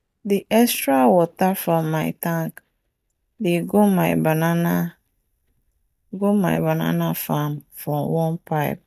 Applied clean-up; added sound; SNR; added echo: neural mask model DeepFilterNet 3.